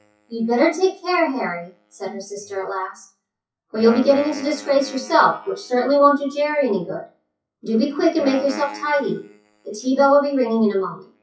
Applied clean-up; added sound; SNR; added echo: classical method WPE with log-MMSE.